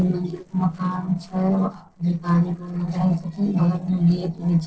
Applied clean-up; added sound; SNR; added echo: neural separator model SepFormer DNS4.